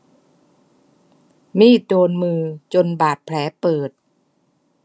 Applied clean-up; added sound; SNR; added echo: none; none; none; none.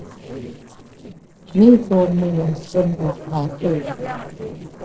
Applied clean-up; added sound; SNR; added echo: neural separator model SepFormer DNS4.